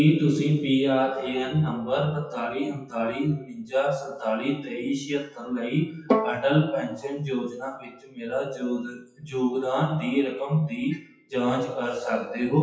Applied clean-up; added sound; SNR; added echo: classical method WPE with log-MMSE.